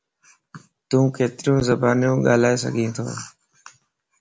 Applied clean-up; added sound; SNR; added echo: none; none; none; none.